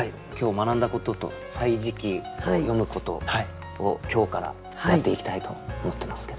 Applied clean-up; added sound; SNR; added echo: none; none; none; none.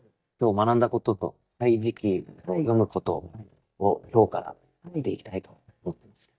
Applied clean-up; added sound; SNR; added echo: neural mask model DeepFilterNet 3.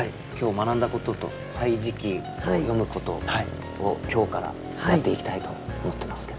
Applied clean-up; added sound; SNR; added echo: none; Motorcycle; 11 dB; none.